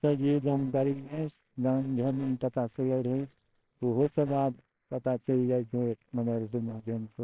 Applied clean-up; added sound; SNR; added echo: neural separator model SepFormer WHAMR!.